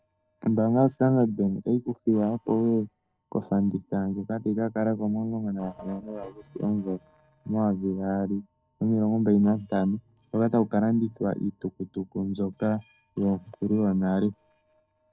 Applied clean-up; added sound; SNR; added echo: neural separator model SepFormer DNS4.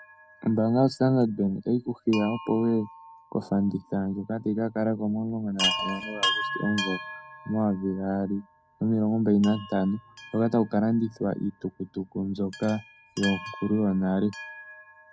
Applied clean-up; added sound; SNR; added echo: none; Chime; 11 dB; none.